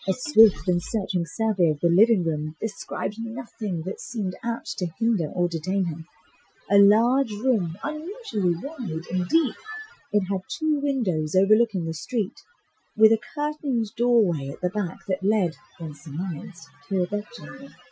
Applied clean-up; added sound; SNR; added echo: classical method Wiener filter.